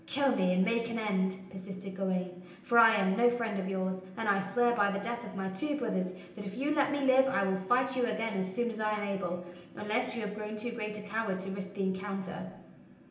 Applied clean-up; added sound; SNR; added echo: none; none; none; reverberation time 0.8 s.